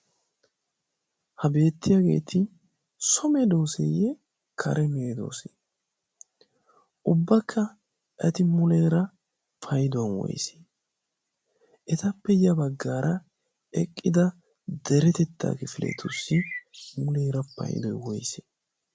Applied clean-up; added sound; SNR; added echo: none; Bird; 16 dB; none.